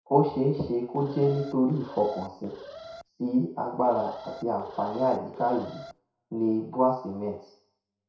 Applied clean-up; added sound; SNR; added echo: none; Alarm; 16 dB; reverberation time 0.6 s.